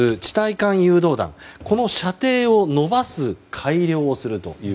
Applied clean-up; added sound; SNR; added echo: none; none; none; none.